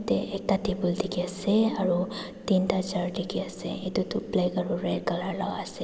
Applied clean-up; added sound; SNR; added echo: none; none; none; none.